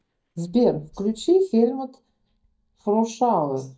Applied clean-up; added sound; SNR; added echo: neural mask model DeepFilterNet 3.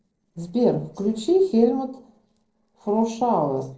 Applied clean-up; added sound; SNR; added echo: neural separator model SepFormer DNS4.